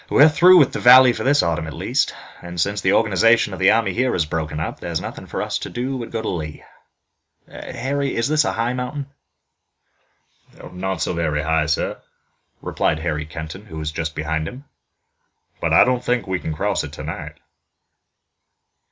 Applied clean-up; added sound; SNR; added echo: none; none; none; none.